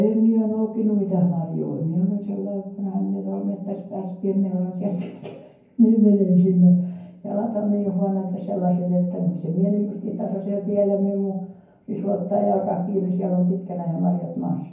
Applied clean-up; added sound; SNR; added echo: none; none; none; reverberation time 0.9 s.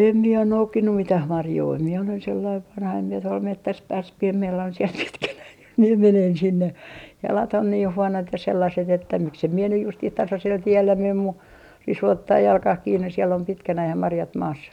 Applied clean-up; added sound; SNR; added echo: none; none; none; none.